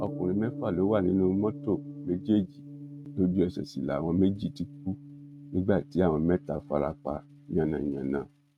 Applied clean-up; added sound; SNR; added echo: neural mask model RNNoise.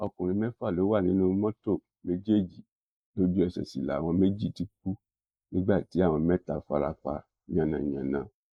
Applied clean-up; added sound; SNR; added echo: neural mask model Resemble Enhance denoiser.